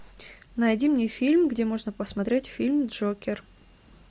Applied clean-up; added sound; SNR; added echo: none; none; none; none.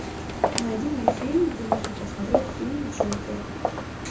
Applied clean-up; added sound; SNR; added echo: none; Walk, footsteps; -2 dB; reverberation time 0.5 s.